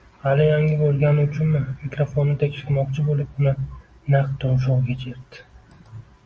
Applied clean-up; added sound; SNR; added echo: none; none; none; none.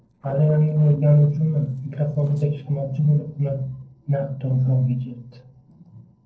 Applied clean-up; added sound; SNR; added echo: neural separator model SepFormer DNS4.